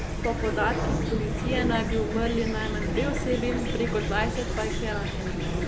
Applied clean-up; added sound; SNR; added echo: none; Chirp, tweet / Fowl; -2 dB; none.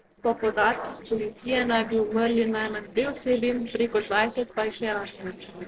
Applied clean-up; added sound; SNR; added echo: neural separator model SepFormer DNS4.